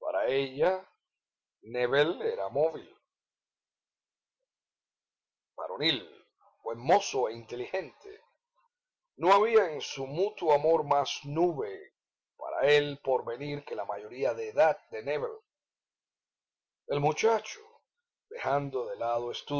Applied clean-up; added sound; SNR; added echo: none; none; none; none.